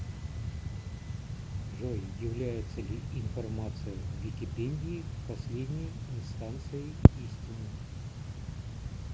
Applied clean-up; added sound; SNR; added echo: none; none; none; none.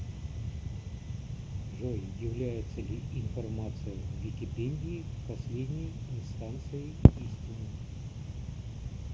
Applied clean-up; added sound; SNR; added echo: none; none; none; reverberation time 1.3 s.